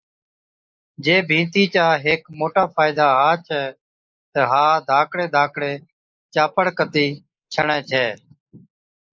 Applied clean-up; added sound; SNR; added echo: neural mask model Resemble Enhance denoiser.